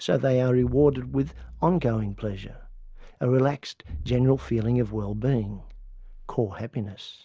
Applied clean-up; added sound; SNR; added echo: none; Explosion; 15 dB; none.